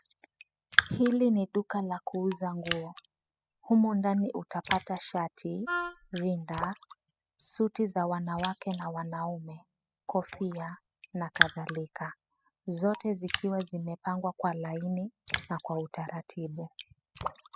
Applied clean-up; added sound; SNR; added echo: classical method spectral subtraction.